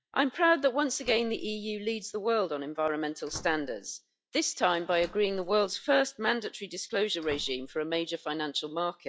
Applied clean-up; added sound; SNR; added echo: classical method log-MMSE.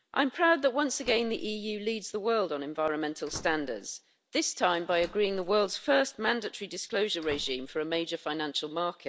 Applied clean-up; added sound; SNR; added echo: none; Slam; 19 dB; none.